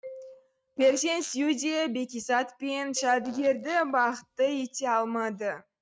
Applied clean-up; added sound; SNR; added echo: neural mask model RNNoise.